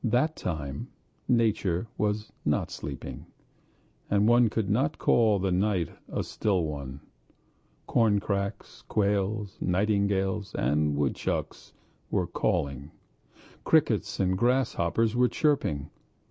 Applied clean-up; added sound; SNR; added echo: none; none; none; none.